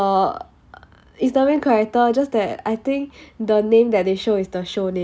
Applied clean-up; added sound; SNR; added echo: none; none; none; none.